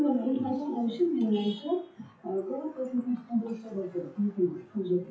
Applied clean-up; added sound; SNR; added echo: classical method WPE with log-MMSE.